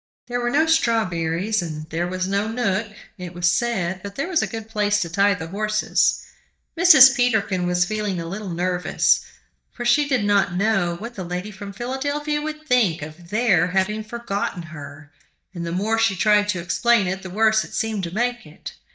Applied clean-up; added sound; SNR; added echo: neural mask model DeepFilterNet 3.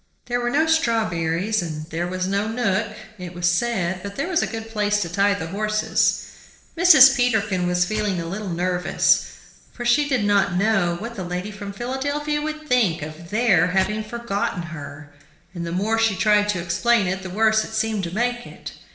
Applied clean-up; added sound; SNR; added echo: neural separator model SepFormer DNS4.